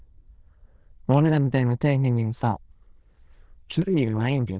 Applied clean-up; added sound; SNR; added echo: neural diffusion model UNIVERSE++.